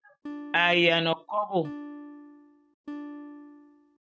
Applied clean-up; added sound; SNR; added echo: neural mask model RNNoise.